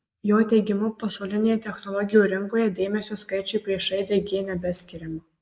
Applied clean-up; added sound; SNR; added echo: neural mask model Resemble Enhance denoiser.